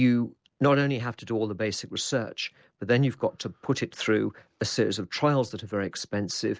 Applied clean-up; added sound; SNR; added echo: none; none; none; none.